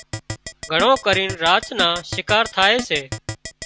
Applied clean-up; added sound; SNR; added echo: none; Keyboard (musical); 12 dB; none.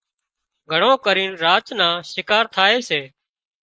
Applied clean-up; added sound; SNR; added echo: neural mask model Resemble Enhance denoiser.